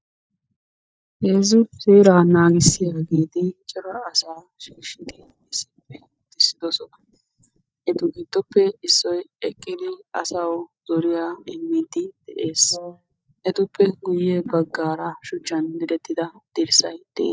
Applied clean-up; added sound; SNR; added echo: neural mask model DeepFilterNet 3.